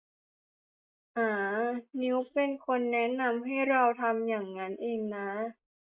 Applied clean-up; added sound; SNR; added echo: neural mask model Resemble Enhance denoiser.